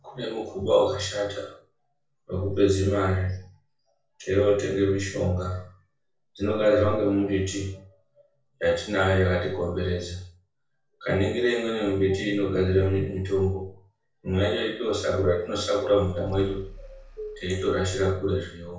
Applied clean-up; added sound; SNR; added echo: neural separator model SepFormer DNS4.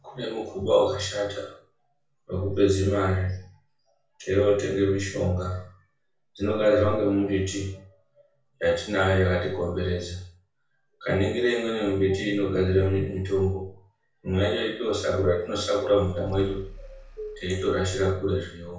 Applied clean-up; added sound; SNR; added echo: none; Engine starting / Car; 17 dB; reverberation time 0.5 s.